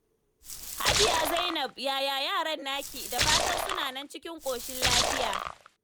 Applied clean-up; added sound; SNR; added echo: none; Splash, splatter; -2 dB; none.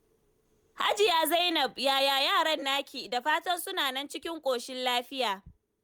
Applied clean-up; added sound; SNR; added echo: none; none; none; none.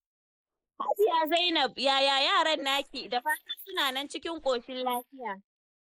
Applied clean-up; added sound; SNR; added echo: neural mask model Resemble Enhance denoiser.